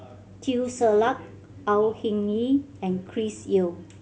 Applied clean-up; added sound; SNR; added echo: none; none; none; none.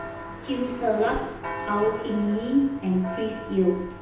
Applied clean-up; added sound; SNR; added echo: none; Church bell; 11 dB; reverberation time 0.9 s.